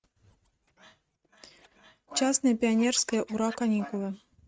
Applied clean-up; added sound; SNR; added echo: neural mask model RNNoise.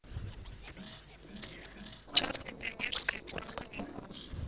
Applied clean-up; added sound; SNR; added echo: neural separator model SepFormer DNS4.